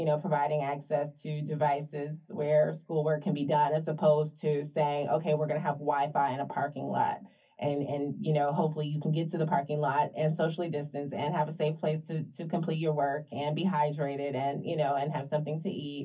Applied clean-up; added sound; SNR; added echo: none; none; none; reverberation time 0.3 s.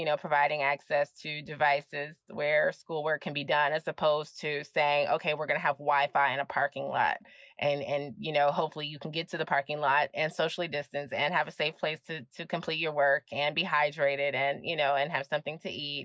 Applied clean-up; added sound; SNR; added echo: none; none; none; none.